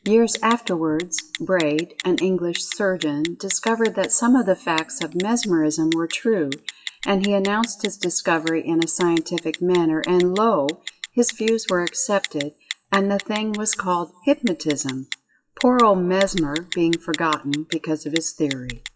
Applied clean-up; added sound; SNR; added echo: classical method WPE with log-MMSE.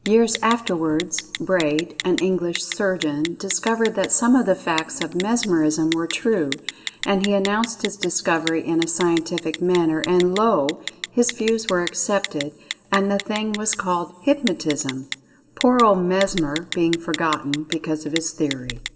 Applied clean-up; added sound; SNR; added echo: none; Telephone; 12 dB; reverberation time 1.9 s.